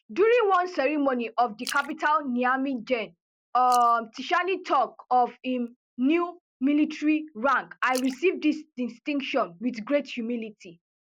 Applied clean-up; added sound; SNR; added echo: neural mask model Resemble Enhance denoiser.